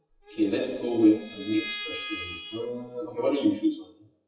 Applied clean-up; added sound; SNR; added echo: classical method WPE with log-MMSE.